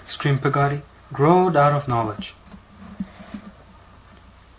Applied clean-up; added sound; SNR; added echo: none; none; none; none.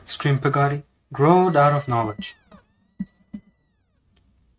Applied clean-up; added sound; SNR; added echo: neural mask model RNNoise.